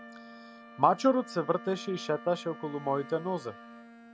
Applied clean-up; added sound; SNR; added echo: none; Bowed string instrument + Wind instrument, woodwind instrument; 17 dB; none.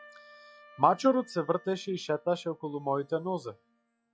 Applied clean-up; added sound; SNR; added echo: classical method log-MMSE.